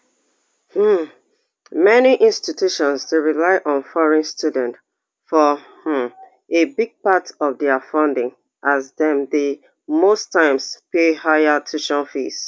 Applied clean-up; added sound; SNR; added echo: none; none; none; none.